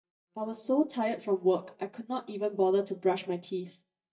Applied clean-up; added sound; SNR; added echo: neural mask model DeepFilterNet 3.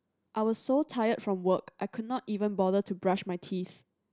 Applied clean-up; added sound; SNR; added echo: none; none; none; none.